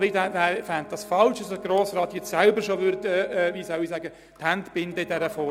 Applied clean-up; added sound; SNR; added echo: none; Brass instrument; 18 dB; none.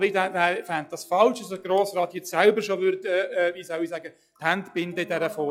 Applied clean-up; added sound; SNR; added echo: classical method log-MMSE.